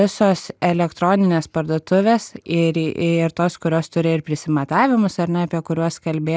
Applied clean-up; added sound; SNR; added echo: none; none; none; none.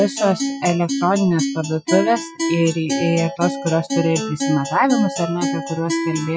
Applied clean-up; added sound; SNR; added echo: classical method Wiener filter.